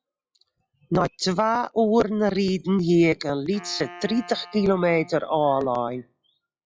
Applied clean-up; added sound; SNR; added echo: classical method log-MMSE.